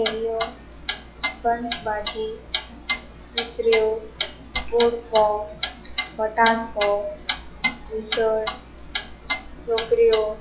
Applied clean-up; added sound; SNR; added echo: classical method log-MMSE.